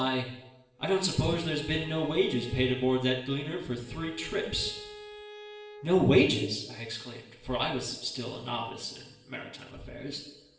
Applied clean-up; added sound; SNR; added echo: none; Bowed string instrument; 17 dB; reverberation time 0.8 s.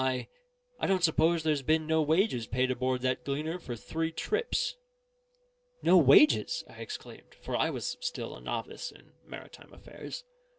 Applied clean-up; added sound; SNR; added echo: none; none; none; none.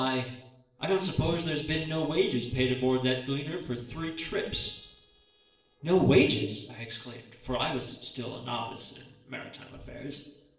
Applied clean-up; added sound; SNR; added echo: neural separator model SepFormer DNS4.